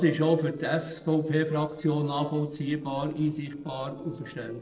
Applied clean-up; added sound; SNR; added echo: neural separator model SepFormer DNS4.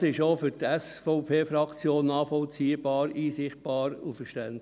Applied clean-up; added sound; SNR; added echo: none; none; none; none.